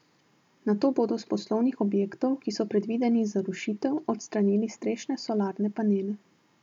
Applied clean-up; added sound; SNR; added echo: none; none; none; none.